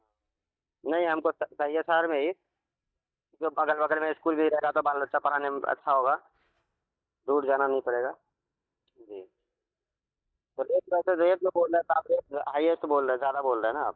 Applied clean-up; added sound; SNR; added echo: neural mask model DeepFilterNet 3.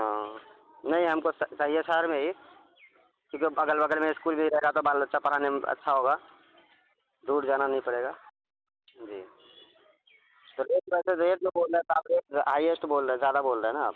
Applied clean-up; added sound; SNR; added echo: none; none; none; none.